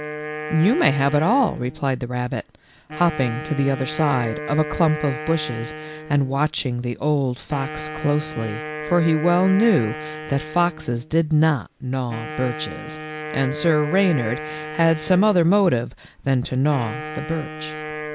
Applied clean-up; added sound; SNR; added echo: none; Wind instrument, woodwind instrument; 11 dB; none.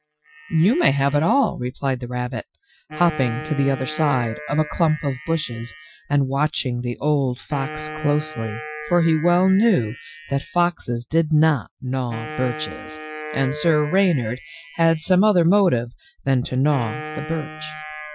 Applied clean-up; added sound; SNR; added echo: classical method Wiener filter.